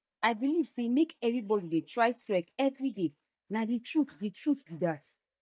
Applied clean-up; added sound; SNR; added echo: neural mask model DeepFilterNet 3.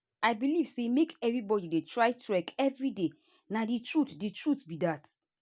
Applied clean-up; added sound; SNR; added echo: none; none; none; none.